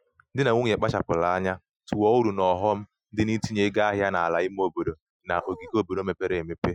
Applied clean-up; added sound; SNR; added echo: classical method Wiener filter.